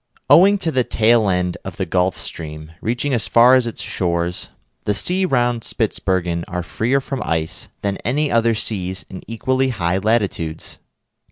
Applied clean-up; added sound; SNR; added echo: none; none; none; none.